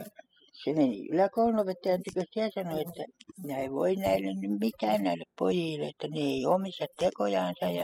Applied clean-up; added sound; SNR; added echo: classical method spectral subtraction.